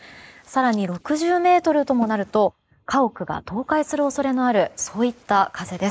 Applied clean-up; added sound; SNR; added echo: neural mask model Resemble Enhance denoiser.